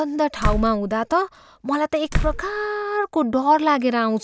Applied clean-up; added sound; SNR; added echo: none; Slam; 5 dB; none.